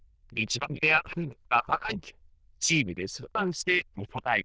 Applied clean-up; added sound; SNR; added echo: neural diffusion model UNIVERSE++.